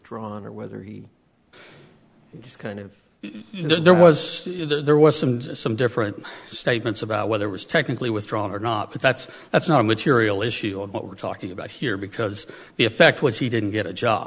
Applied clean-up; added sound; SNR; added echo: none; none; none; none.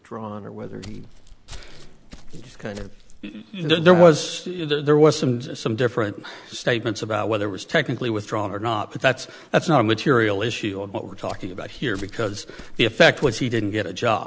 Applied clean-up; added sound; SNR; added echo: none; Walk, footsteps; 15 dB; none.